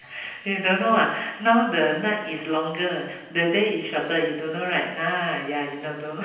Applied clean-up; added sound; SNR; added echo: none; none; none; reverberation time 0.9 s.